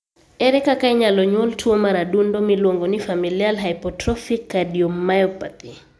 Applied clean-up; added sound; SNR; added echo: none; none; none; none.